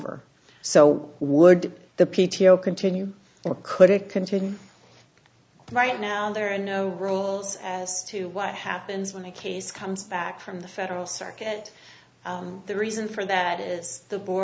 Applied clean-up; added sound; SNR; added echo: none; none; none; none.